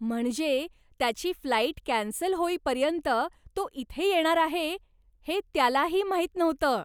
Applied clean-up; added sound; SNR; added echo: none; none; none; none.